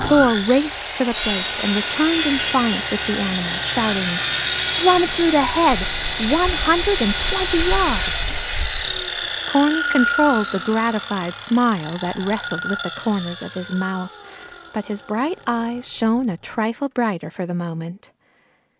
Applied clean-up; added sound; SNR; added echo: none; Sawing; 0 dB; none.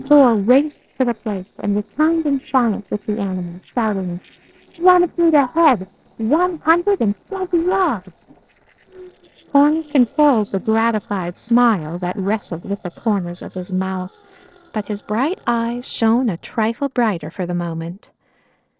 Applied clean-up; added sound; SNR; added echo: neural separator model SepFormer DNS4.